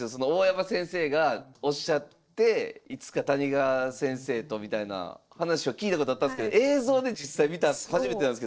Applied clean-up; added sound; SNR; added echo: neural separator model SepFormer DNS4.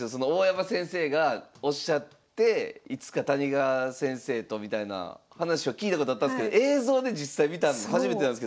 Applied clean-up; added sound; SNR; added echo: none; none; none; none.